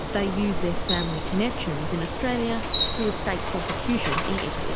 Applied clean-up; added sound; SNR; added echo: none; Bicycle; -1 dB; none.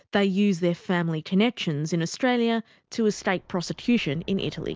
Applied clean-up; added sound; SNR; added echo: none; none; none; none.